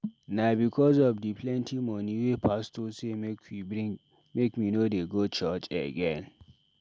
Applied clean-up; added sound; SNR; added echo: none; none; none; none.